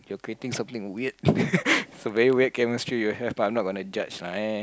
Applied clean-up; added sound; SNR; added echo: none; none; none; none.